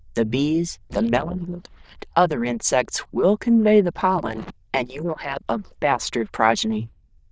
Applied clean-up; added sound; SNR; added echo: neural diffusion model UNIVERSE++.